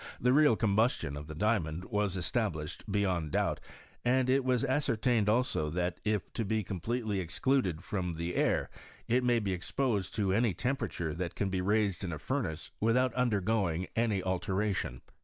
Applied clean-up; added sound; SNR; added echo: none; none; none; none.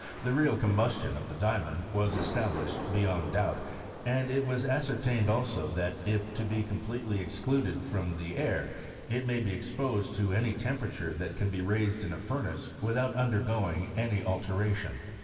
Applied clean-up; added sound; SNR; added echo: none; Thunder / Rain; 14 dB; reverberation time 2.4 s.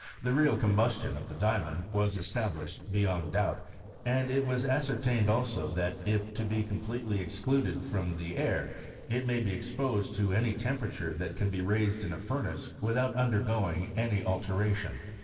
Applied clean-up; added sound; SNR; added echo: neural separator model SepFormer DNS4.